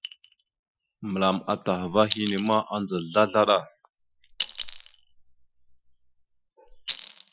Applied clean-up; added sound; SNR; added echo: classical method Wiener filter.